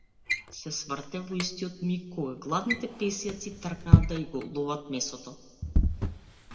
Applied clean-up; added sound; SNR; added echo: none; Drawer open or close; -5 dB; reverberation time 1.3 s.